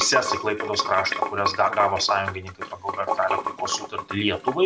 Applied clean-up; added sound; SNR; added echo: none; Sink (filling or washing) / Water; 5 dB; none.